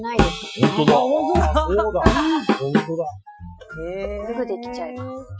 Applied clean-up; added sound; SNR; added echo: classical method Wiener filter.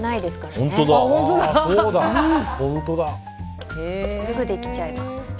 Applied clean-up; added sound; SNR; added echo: none; none; none; none.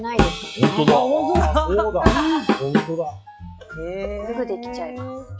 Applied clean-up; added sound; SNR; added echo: classical method log-MMSE.